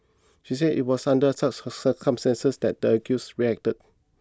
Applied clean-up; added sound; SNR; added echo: none; none; none; none.